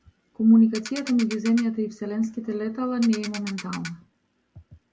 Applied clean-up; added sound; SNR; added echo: none; Ratchet, pawl; 14 dB; none.